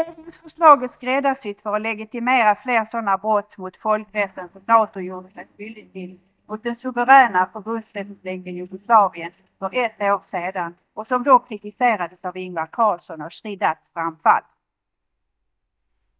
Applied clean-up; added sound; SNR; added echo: neural mask model DeepFilterNet 3.